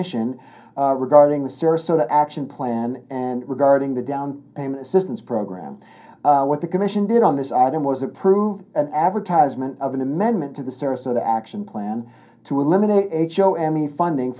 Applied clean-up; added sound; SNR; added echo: none; none; none; reverberation time 0.3 s.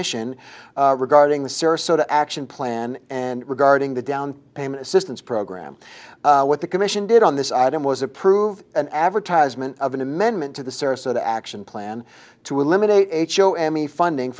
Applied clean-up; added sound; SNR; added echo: none; none; none; none.